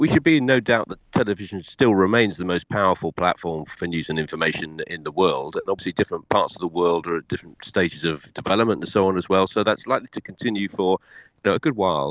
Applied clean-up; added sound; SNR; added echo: none; none; none; none.